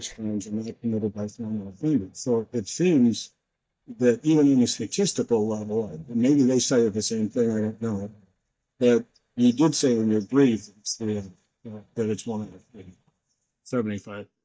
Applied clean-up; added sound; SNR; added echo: neural mask model DeepFilterNet 3.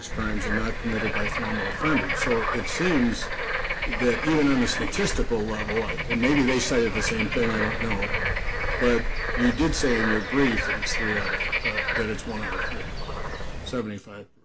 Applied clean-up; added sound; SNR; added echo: none; Bird / Frog; 1 dB; reverberation time 0.2 s.